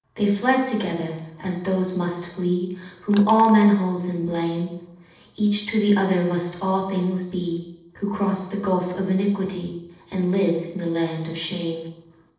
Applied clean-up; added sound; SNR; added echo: neural separator model SepFormer DNS4.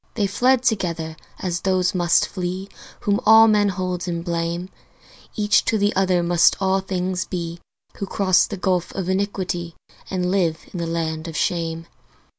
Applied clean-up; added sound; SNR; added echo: none; none; none; none.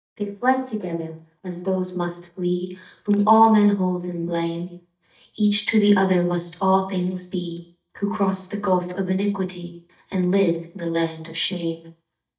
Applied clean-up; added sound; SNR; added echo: neural mask model DeepFilterNet 3.